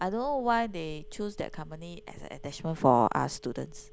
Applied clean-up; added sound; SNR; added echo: none; Telephone; 16 dB; none.